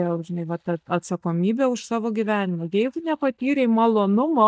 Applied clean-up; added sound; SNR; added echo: neural mask model DeepFilterNet 3.